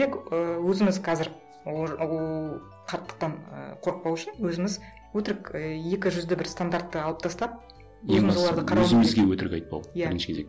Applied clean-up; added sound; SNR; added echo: none; none; none; none.